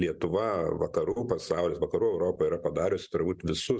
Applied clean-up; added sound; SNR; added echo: none; none; none; none.